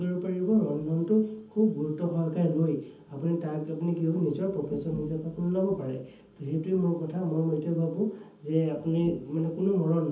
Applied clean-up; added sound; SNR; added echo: none; none; none; reverberation time 0.7 s.